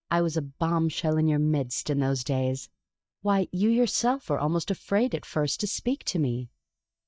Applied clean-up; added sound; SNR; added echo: neural mask model DeepFilterNet 3.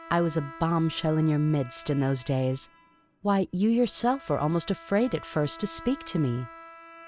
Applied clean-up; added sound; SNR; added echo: none; Bowed string instrument; 19 dB; none.